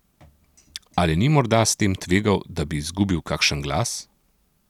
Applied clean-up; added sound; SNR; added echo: none; none; none; none.